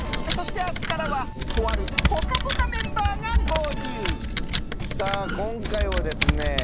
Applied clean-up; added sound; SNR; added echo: none; Computer keyboard; -4 dB; none.